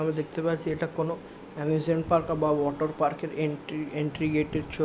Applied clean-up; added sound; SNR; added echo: none; none; none; none.